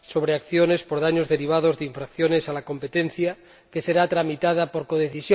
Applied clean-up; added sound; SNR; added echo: none; none; none; none.